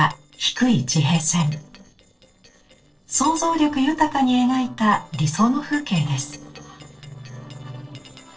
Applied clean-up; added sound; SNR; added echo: neural separator model SepFormer DNS4.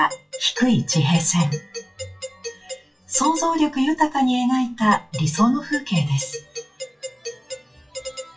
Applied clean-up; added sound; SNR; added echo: classical method WPE with log-MMSE.